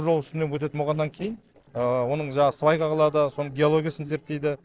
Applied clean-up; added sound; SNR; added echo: neural separator model SepFormer DNS4.